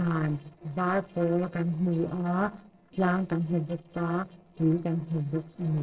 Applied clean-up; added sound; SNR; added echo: neural separator model SepFormer DNS4.